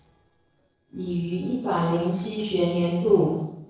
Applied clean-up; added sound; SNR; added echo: neural separator model SepFormer DNS4.